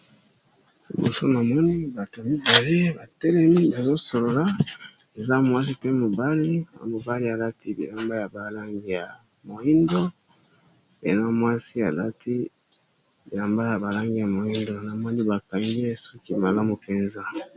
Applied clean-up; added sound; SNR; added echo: none; none; none; none.